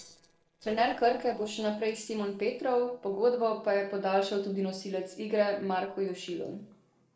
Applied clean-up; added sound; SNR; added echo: neural separator model SepFormer DNS4.